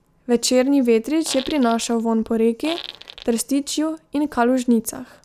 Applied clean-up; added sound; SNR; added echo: none; Fart; 16 dB; none.